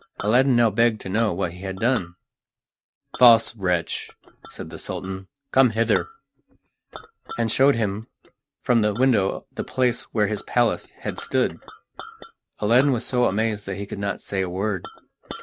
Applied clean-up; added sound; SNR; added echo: neural mask model RNNoise.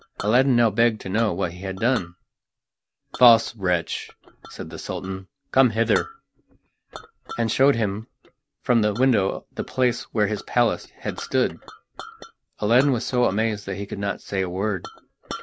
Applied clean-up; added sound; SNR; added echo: none; Chink, clink; 19 dB; none.